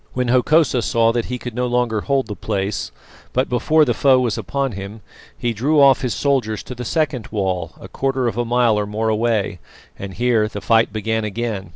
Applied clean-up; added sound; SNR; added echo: none; none; none; none.